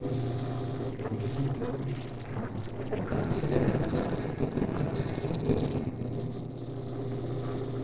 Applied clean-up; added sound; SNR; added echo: neural separator model SepFormer DNS4.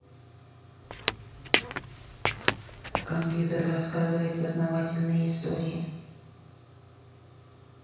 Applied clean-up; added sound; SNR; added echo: none; Squeak / Walk, footsteps; 0 dB; reverberation time 1.1 s.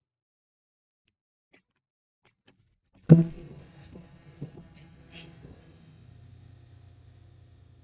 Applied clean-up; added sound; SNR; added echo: neural mask model DeepFilterNet 3.